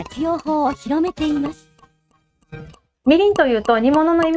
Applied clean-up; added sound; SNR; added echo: neural mask model RNNoise.